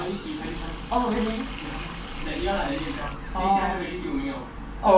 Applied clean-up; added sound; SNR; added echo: none; Water tap, faucet; 13 dB; reverberation time 0.2 s.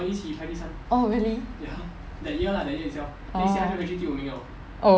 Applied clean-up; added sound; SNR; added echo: none; none; none; none.